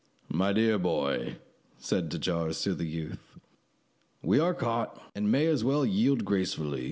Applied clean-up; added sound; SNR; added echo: none; none; none; none.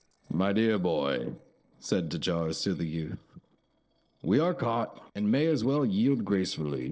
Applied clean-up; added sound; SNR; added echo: neural separator model SepFormer DNS4.